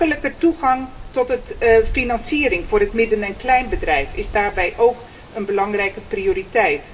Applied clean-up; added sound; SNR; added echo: none; Wind; 12 dB; reverberation time 0.7 s.